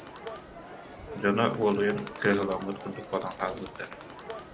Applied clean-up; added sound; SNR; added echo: none; Crowd; 12 dB; none.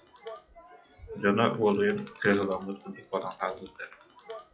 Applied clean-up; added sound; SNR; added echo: classical method log-MMSE.